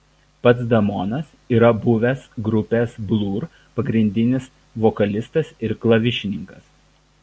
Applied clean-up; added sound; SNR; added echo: none; none; none; none.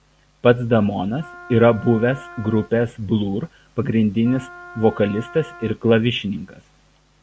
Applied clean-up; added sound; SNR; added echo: none; Wind instrument, woodwind instrument; 20 dB; none.